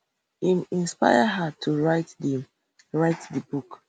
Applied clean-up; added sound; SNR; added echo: none; none; none; none.